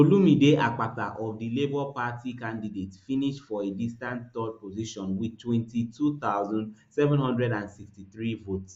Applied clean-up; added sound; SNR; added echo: neural mask model Resemble Enhance denoiser.